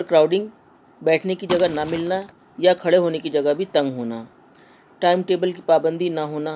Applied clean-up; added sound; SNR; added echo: none; Liquid; 18 dB; none.